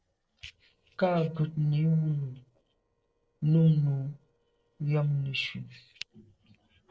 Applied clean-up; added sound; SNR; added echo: neural separator model SepFormer DNS4.